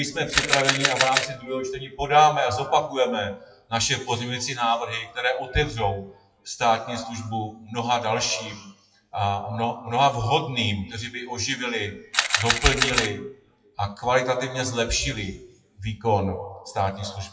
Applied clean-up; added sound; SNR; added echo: classical method WPE with log-MMSE.